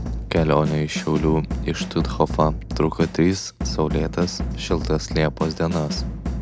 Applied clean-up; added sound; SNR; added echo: none; Drum / Drum kit; 5 dB; none.